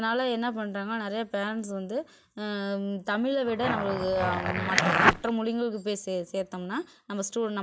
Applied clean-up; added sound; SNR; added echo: none; Zipper (clothing); -4 dB; none.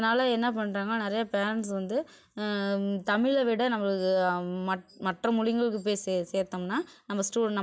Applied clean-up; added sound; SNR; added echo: none; none; none; none.